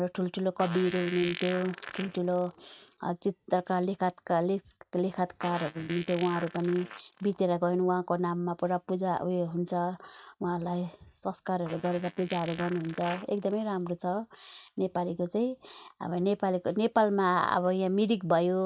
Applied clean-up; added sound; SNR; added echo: neural mask model RNNoise.